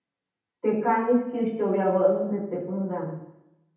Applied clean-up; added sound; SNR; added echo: none; none; none; reverberation time 0.8 s.